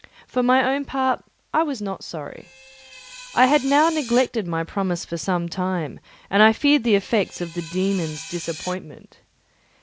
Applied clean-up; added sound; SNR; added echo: none; Screech; 17 dB; none.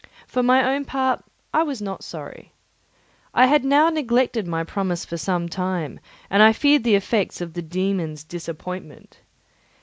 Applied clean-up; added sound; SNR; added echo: none; none; none; none.